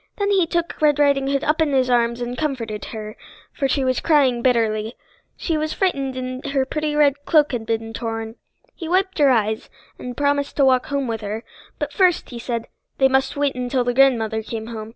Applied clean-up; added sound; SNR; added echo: none; none; none; none.